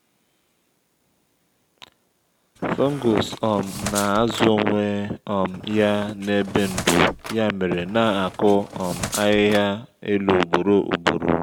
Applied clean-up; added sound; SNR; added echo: none; Squeak; 12 dB; none.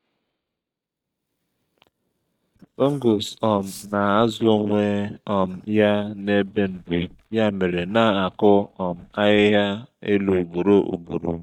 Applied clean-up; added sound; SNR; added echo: neural mask model DeepFilterNet 3.